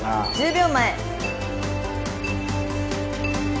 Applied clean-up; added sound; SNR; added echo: none; Bowed string instrument + Bowed string instrument; 19 dB; none.